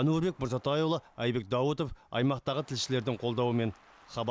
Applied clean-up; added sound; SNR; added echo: none; none; none; none.